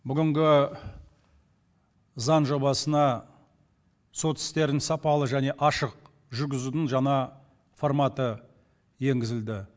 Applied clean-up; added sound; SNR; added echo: none; none; none; none.